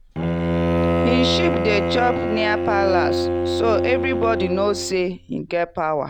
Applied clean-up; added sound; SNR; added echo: none; Bowed string instrument; -1 dB; none.